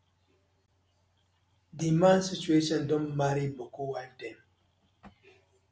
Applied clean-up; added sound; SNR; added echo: none; none; none; none.